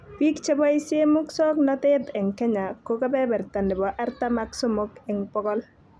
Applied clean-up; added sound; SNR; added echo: none; none; none; none.